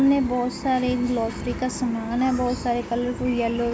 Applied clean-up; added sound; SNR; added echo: none; none; none; none.